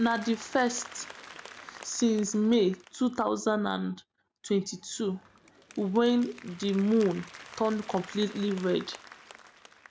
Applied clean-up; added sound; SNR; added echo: none; Applause; 19 dB; none.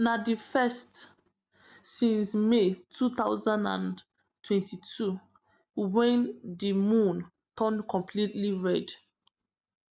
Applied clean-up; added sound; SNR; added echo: none; none; none; none.